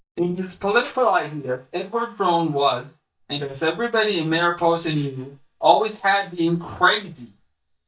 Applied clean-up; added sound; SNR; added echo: neural mask model DeepFilterNet 3.